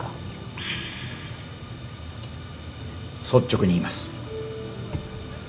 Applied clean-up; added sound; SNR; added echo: none; Fire; 8 dB; none.